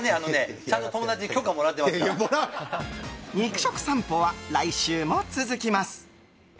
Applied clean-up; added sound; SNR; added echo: none; none; none; none.